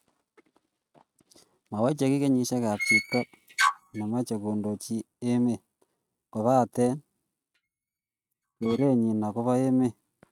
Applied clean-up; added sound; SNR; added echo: neural mask model RNNoise.